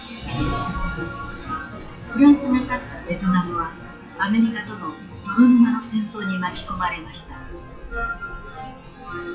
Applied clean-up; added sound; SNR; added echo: classical method WPE with log-MMSE.